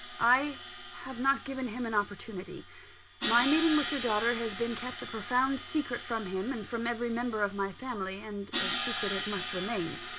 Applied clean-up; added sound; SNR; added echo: none; Crash cymbal; 6 dB; none.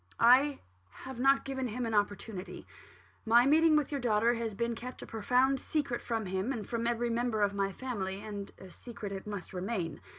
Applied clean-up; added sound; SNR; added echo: none; none; none; none.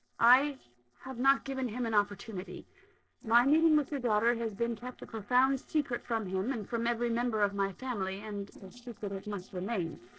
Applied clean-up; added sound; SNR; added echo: neural separator model SepFormer DNS4.